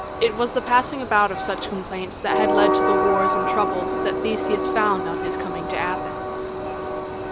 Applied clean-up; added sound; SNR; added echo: none; Train; -1 dB; none.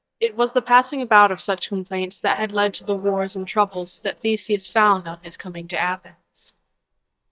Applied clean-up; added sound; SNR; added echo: neural mask model DeepFilterNet 3.